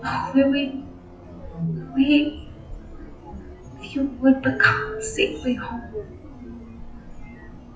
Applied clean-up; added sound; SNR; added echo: classical method WPE with log-MMSE.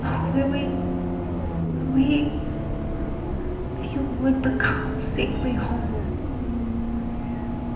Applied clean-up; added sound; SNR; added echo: none; Bus; -1 dB; reverberation time 0.9 s.